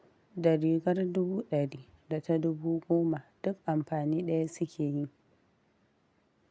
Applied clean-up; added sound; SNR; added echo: none; none; none; none.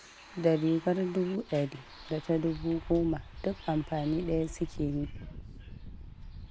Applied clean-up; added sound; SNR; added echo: none; Bus; 12 dB; none.